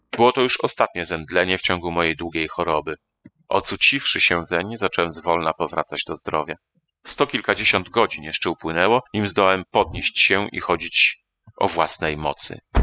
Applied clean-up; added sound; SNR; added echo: classical method spectral subtraction.